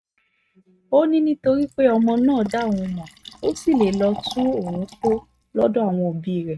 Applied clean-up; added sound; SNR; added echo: neural mask model RNNoise.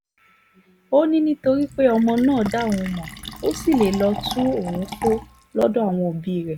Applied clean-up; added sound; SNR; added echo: none; Fill (with liquid); 14 dB; none.